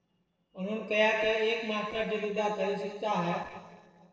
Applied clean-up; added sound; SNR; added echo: neural separator model SepFormer DNS4.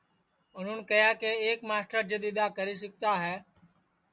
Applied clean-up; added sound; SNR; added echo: none; none; none; none.